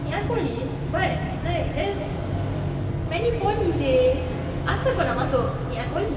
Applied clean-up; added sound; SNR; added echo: none; none; none; reverberation time 2.4 s.